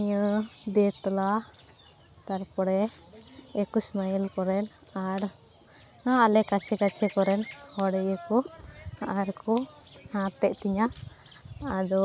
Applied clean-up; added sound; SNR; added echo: none; none; none; none.